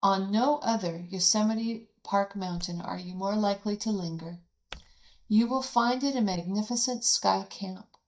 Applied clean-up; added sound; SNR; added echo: neural mask model DeepFilterNet 3.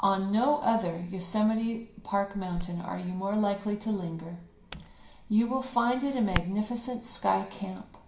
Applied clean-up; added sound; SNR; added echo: none; Hands; 12 dB; reverberation time 0.5 s.